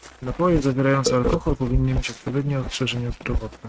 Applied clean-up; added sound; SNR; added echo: neural mask model RNNoise.